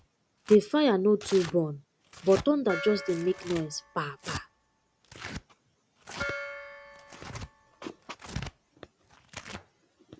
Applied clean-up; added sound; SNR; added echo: none; Gong + Tearing; 12 dB; none.